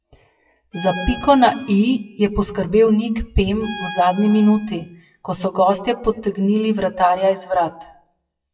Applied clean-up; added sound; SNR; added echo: classical method WPE with log-MMSE.